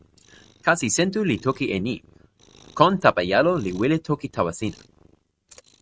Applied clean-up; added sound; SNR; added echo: neural mask model RNNoise.